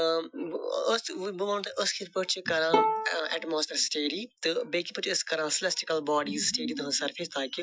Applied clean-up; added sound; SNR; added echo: classical method Wiener filter.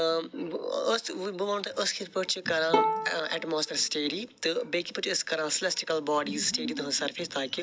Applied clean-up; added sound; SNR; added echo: none; Bowed string instrument; 2 dB; none.